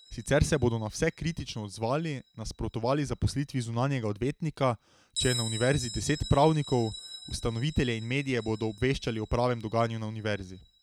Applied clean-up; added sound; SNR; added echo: none; Bell; 16 dB; none.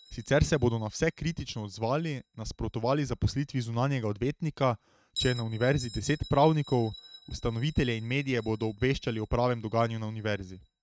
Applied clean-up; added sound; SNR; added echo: neural mask model RNNoise.